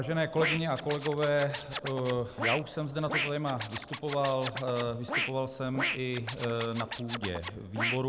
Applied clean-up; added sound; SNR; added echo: none; Scratching (performance technique); 3 dB; none.